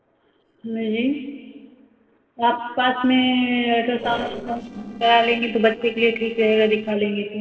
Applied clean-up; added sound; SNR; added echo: neural separator model SepFormer DNS4.